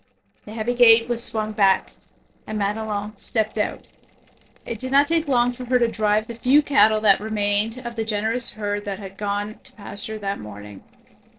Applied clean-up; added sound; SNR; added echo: neural separator model SepFormer DNS4.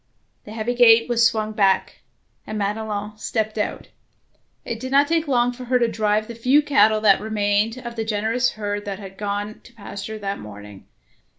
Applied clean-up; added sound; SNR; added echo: none; none; none; none.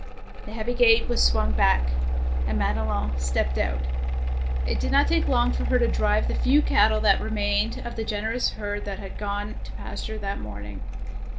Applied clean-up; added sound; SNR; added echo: none; Mechanical fan; -2 dB; none.